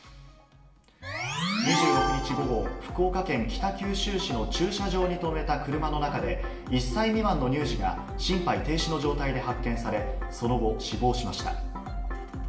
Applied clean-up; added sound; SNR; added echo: none; none; none; reverberation time 0.8 s.